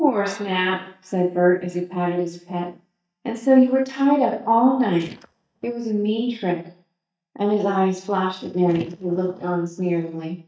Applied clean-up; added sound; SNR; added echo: neural mask model DeepFilterNet 3.